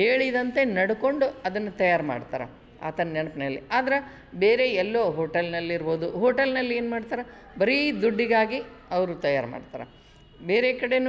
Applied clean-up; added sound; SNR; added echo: none; none; none; none.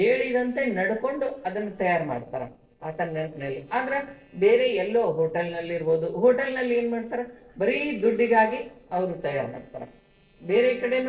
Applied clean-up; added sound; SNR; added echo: neural separator model SepFormer DNS4.